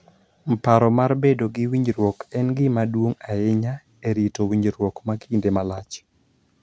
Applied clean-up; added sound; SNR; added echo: none; none; none; none.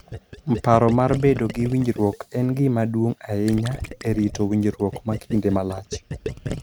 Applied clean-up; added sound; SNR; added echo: none; Gurgling; 12 dB; none.